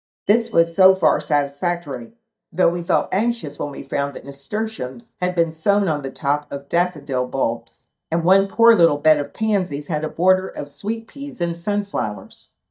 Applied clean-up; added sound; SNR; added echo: neural mask model DeepFilterNet 3.